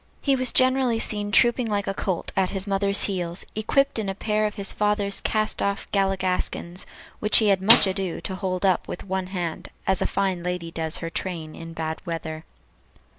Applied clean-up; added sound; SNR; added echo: none; Snare drum; 0 dB; none.